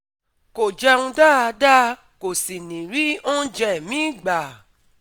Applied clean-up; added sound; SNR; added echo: none; none; none; none.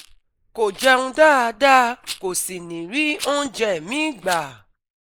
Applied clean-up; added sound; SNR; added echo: neural mask model Resemble Enhance denoiser.